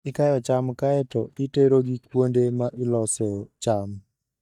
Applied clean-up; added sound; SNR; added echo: neural mask model DeepFilterNet 3.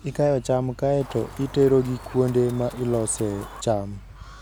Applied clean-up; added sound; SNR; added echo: none; Chicken, rooster; 19 dB; none.